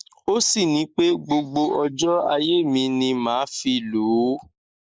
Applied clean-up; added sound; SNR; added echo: neural mask model Resemble Enhance denoiser.